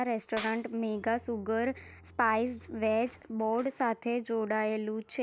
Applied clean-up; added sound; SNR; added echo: none; Clapping + Bowed string instrument; 18 dB; none.